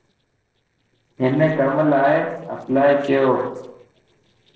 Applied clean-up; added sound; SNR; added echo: neural separator model SepFormer DNS4.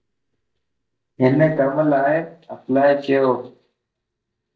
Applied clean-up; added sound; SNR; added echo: neural mask model DeepFilterNet 3.